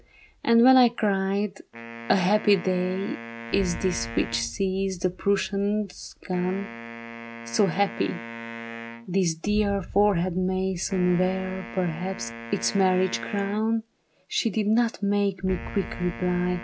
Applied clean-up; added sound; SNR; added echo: none; Boom + Wind instrument, woodwind instrument; 13 dB; none.